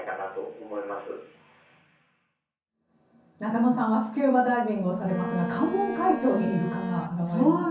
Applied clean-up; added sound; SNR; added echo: none; Bowed string instrument; 7 dB; reverberation time 0.6 s.